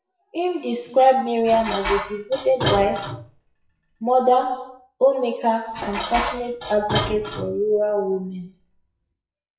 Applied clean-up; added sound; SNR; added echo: classical method WPE with log-MMSE.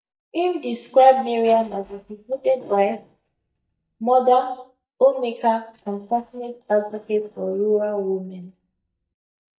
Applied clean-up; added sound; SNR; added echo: neural mask model DeepFilterNet 3.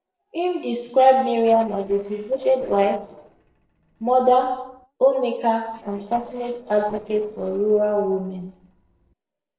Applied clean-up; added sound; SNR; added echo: neural separator model SepFormer DNS4.